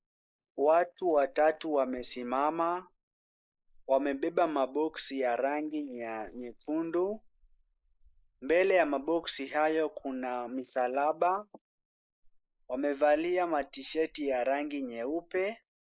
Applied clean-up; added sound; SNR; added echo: neural mask model Resemble Enhance denoiser.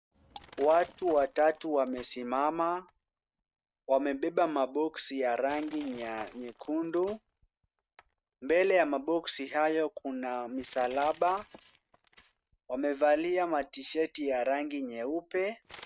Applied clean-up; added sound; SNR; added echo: neural mask model RNNoise.